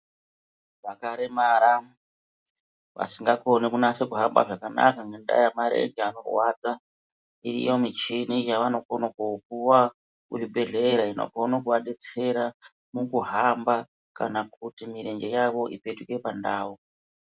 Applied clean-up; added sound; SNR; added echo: none; none; none; none.